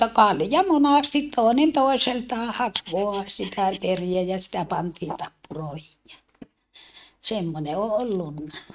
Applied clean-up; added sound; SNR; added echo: neural mask model RNNoise.